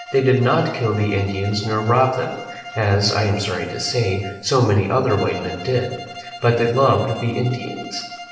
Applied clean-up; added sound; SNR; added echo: none; Bowed string instrument; 15 dB; reverberation time 1.2 s.